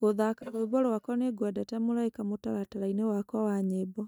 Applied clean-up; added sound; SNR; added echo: neural mask model DeepFilterNet 3.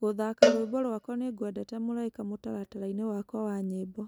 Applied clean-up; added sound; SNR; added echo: none; Cowbell; -2 dB; none.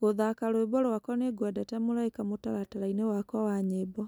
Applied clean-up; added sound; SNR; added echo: none; none; none; none.